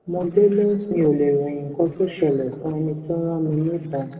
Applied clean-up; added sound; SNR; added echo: neural separator model SepFormer DNS4.